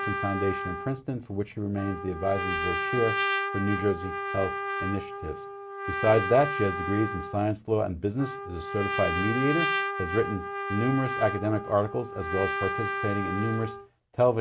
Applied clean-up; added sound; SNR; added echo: none; Trumpet; 4 dB; none.